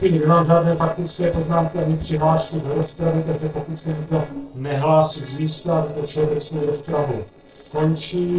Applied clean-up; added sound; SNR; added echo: neural separator model SepFormer DNS4.